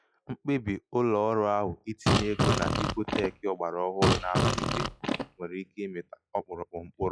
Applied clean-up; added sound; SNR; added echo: classical method log-MMSE.